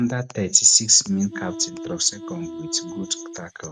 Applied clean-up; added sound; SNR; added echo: neural mask model RNNoise.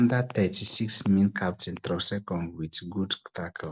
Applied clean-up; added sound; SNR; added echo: none; none; none; none.